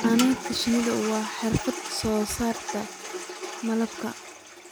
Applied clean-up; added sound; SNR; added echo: none; Toilet flush; 7 dB; none.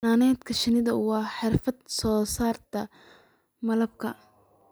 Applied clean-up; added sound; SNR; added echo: none; none; none; none.